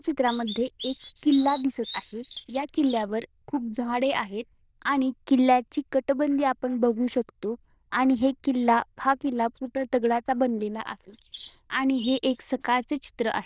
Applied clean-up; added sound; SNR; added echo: neural diffusion model UNIVERSE++.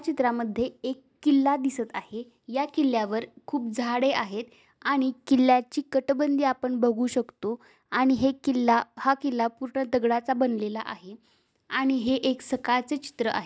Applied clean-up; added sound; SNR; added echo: none; none; none; none.